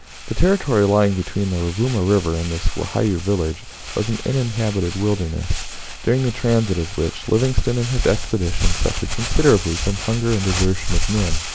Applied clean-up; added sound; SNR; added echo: none; Crumpling, crinkling; 6 dB; none.